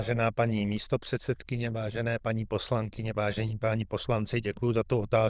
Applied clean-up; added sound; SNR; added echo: neural diffusion model UNIVERSE++.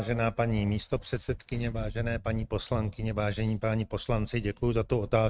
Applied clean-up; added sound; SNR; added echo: neural mask model RNNoise.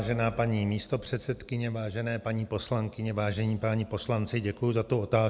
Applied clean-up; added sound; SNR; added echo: none; none; none; none.